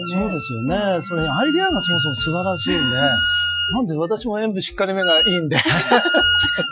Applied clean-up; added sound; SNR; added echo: classical method Wiener filter.